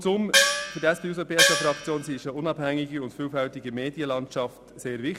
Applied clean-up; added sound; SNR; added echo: none; Gong; -4 dB; none.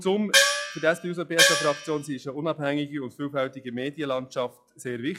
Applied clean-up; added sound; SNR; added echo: classical method log-MMSE.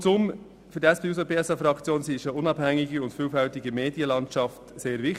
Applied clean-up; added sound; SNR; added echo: none; none; none; none.